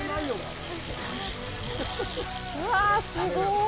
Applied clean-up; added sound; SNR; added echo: none; none; none; none.